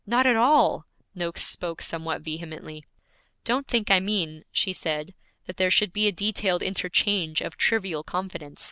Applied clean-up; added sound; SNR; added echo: none; none; none; none.